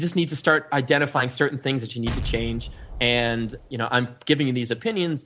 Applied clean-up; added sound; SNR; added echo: none; Explosion; 9 dB; none.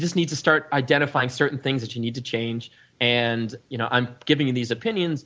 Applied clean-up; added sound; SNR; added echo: none; none; none; none.